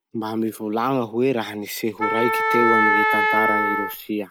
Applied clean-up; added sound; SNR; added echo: none; Wind instrument, woodwind instrument; -4 dB; none.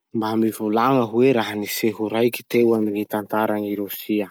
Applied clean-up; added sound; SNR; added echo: none; none; none; none.